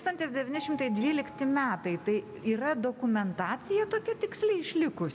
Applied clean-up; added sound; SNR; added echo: none; Doorbell; 17 dB; none.